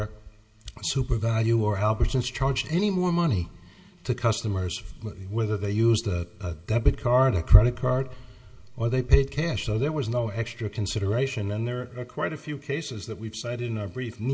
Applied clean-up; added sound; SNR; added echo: none; none; none; reverberation time 0.9 s.